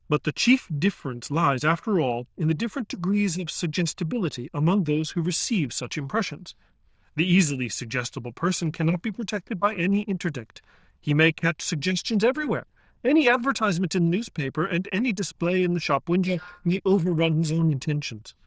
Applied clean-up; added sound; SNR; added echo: neural diffusion model UNIVERSE++.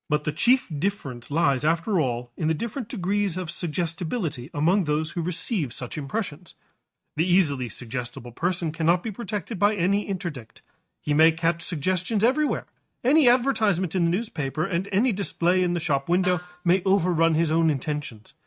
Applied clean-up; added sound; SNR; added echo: neural mask model RNNoise.